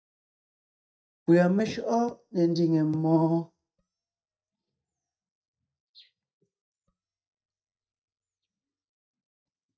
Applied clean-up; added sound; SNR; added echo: neural mask model DeepFilterNet 3.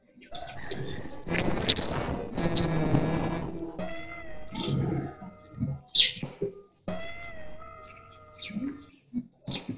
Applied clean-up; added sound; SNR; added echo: neural separator model SepFormer DNS4.